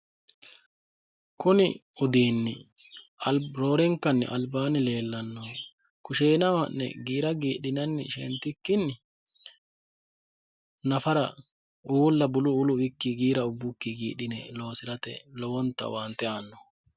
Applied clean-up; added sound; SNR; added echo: none; none; none; none.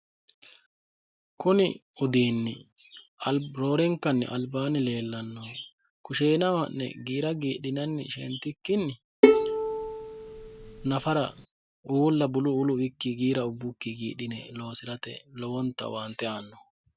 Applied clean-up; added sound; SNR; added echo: none; Bowed string instrument; -4 dB; none.